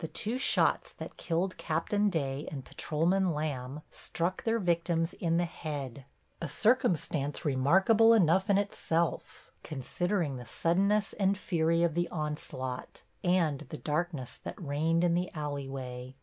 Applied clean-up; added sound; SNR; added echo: none; none; none; none.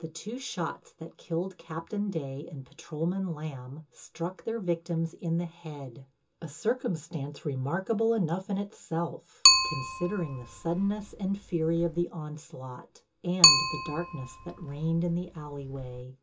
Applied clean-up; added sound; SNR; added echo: none; Bicycle; -4 dB; reverberation time 0.2 s.